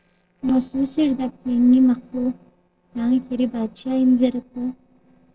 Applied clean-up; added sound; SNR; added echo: neural separator model SepFormer DNS4.